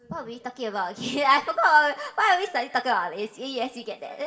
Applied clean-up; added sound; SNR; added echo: none; none; none; reverberation time 1.1 s.